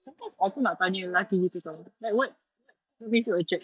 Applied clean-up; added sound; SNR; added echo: neural mask model DeepFilterNet 3.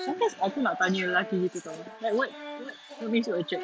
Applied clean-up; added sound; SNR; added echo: none; Brass instrument; 12 dB; none.